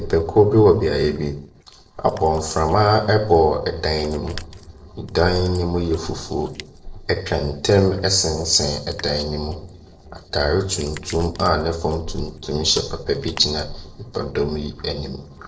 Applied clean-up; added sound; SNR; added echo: neural separator model SepFormer DNS4.